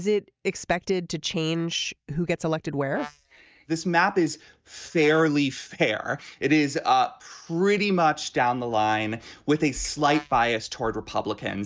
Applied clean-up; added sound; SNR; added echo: neural mask model DeepFilterNet 3.